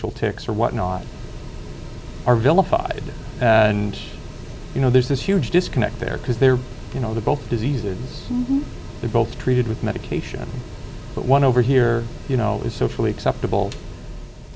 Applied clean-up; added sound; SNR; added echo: none; Mechanical fan; 13 dB; none.